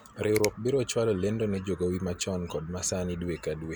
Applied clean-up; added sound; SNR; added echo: none; Finger snapping; 13 dB; none.